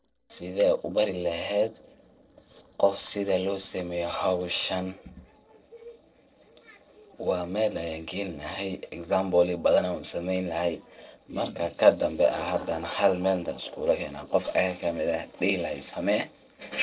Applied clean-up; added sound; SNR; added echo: neural separator model SepFormer DNS4.